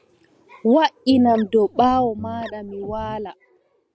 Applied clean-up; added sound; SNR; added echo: none; Guitar; 17 dB; none.